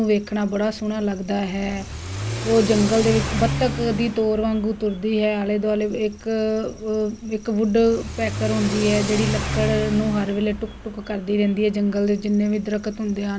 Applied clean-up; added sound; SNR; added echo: none; Accelerating, revving, vroom / Car; 8 dB; none.